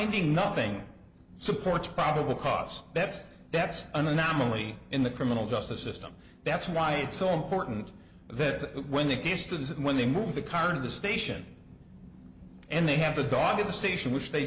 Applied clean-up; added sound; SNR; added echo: none; none; none; none.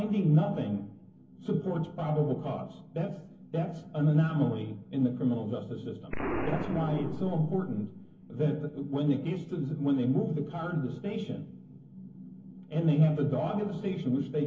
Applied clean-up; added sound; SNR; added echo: none; Explosion; 13 dB; reverberation time 0.3 s.